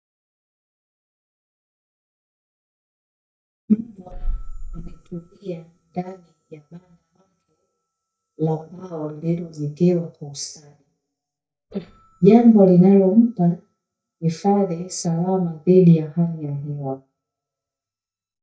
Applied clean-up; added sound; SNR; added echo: neural mask model DeepFilterNet 3.